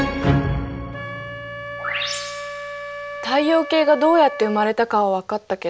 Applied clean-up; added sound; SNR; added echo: none; Bowed string instrument + Wind instrument, woodwind instrument; 11 dB; none.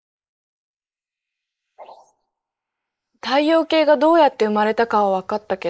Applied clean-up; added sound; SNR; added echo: neural mask model Resemble Enhance denoiser.